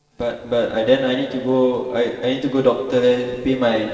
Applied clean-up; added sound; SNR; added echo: neural separator model SepFormer DNS4.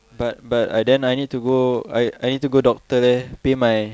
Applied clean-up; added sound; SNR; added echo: none; none; none; none.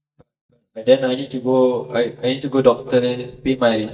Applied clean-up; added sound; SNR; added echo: neural mask model DeepFilterNet 3.